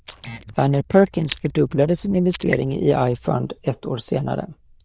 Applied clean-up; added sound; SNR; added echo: neural diffusion model UNIVERSE++.